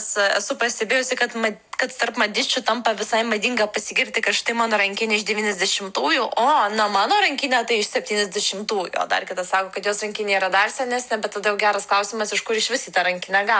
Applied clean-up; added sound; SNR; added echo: none; none; none; none.